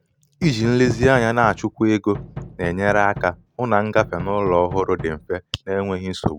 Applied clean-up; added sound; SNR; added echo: none; Knock; 14 dB; none.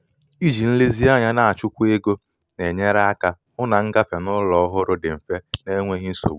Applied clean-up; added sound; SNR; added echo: none; none; none; none.